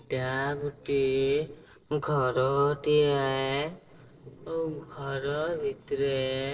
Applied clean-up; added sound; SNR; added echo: neural separator model SepFormer DNS4.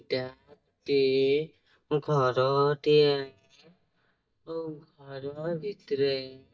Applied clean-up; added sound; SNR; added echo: neural mask model DeepFilterNet 3.